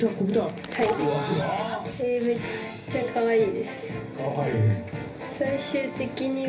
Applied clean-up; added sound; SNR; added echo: none; Crack; 19 dB; reverberation time 0.3 s.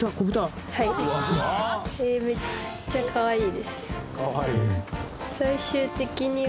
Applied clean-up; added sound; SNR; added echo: none; none; none; none.